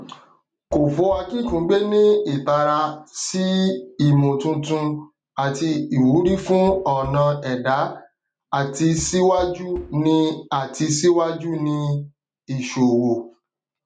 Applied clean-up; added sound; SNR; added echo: none; Knock; 19 dB; none.